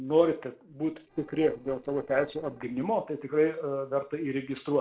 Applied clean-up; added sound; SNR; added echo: neural separator model SepFormer DNS4.